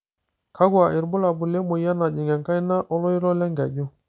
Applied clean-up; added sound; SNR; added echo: none; none; none; none.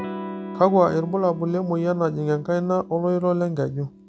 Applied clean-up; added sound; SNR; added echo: none; Electric guitar / Strum; 13 dB; none.